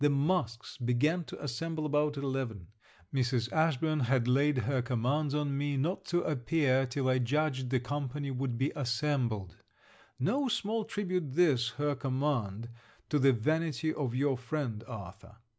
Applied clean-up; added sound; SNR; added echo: none; none; none; none.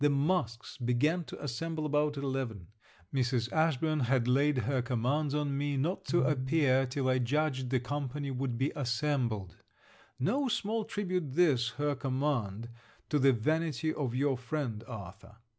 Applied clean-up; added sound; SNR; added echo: none; Piano; 7 dB; none.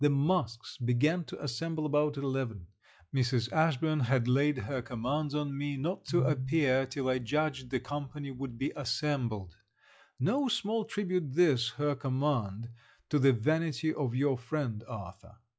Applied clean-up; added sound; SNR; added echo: classical method log-MMSE.